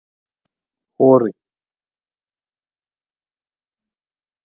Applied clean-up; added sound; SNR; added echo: none; none; none; none.